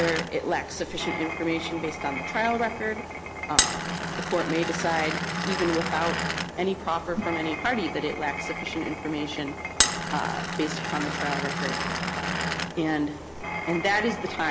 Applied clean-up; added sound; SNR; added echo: none; Glass; 1 dB; none.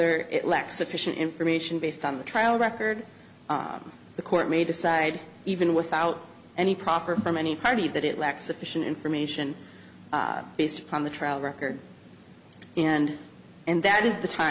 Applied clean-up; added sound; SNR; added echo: none; none; none; none.